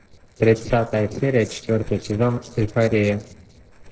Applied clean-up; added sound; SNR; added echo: neural separator model SepFormer DNS4.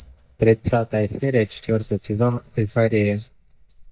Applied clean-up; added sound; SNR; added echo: neural mask model DeepFilterNet 3.